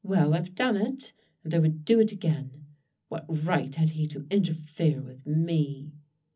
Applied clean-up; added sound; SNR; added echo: none; none; none; reverberation time 0.4 s.